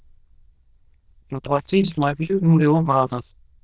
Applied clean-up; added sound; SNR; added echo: neural diffusion model UNIVERSE++.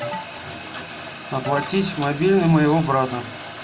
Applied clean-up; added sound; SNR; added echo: none; Alarm; 14 dB; none.